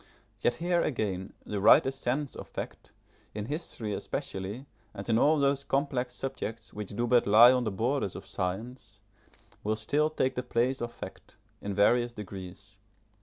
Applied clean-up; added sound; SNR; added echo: none; none; none; none.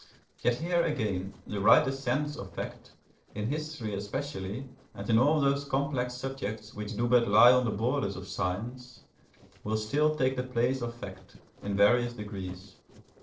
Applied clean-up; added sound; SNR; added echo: neural separator model SepFormer DNS4.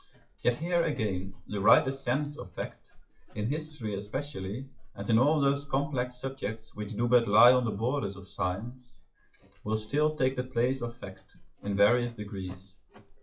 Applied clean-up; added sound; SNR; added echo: classical method WPE with log-MMSE.